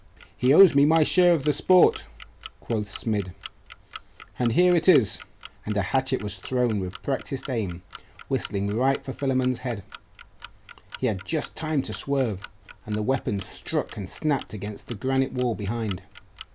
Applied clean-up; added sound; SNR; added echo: none; Clock; 15 dB; none.